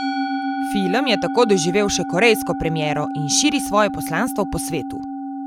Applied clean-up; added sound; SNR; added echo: none; Musical instrument; 5 dB; none.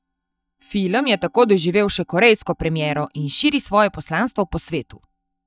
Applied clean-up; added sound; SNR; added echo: neural mask model DeepFilterNet 3.